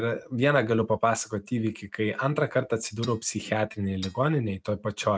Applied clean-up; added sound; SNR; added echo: neural mask model RNNoise.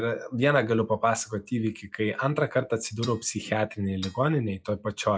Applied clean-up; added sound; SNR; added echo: classical method log-MMSE.